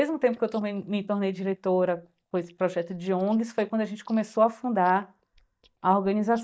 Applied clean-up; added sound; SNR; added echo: neural mask model DeepFilterNet 3.